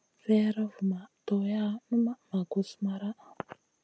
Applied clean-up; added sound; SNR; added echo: none; none; none; none.